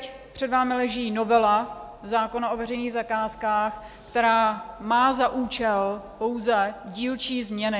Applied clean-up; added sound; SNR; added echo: none; none; none; none.